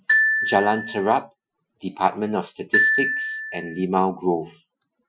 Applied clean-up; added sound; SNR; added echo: classical method Wiener filter.